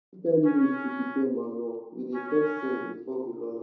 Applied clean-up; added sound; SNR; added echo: none; Wind instrument, woodwind instrument; 12 dB; reverberation time 1.0 s.